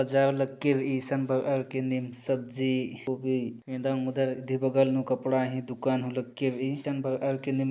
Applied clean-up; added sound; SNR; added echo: none; none; none; none.